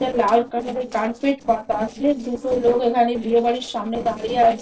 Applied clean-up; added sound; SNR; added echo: neural separator model SepFormer DNS4.